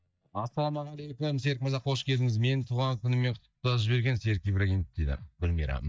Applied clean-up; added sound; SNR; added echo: neural mask model DeepFilterNet 3.